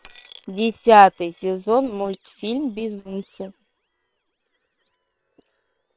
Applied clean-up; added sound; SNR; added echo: neural separator model SepFormer WHAM!.